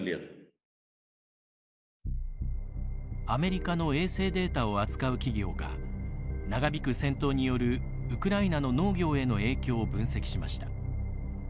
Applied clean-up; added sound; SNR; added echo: none; none; none; none.